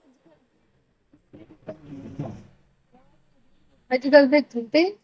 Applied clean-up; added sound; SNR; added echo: neural mask model DeepFilterNet 3.